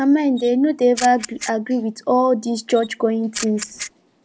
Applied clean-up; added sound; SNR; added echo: none; Camera; 15 dB; none.